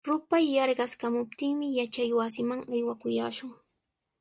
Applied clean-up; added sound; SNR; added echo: neural mask model DeepFilterNet 3.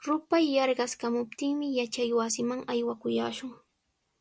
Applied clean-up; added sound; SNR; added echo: none; none; none; none.